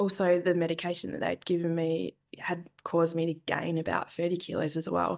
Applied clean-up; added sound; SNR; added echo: neural mask model DeepFilterNet 3.